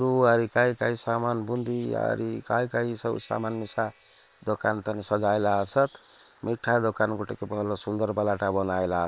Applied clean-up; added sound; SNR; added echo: neural separator model SepFormer WHAM!.